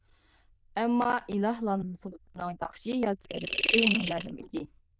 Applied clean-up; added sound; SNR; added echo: neural diffusion model UNIVERSE++.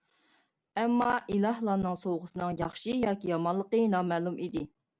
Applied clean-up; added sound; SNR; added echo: none; none; none; none.